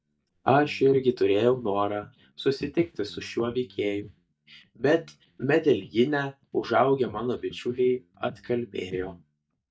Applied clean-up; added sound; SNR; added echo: neural mask model DeepFilterNet 3.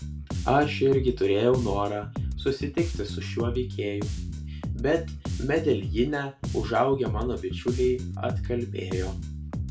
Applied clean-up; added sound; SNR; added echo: none; Bass guitar; 5 dB; reverberation time 0.3 s.